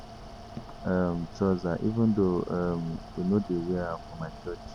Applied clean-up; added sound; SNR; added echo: none; Mechanical fan; 14 dB; none.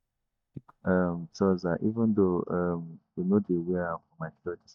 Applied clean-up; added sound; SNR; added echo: neural mask model DeepFilterNet 3.